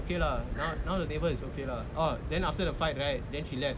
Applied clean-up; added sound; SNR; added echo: none; none; none; none.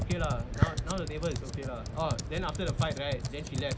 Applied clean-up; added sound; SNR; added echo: none; Computer keyboard; 0 dB; none.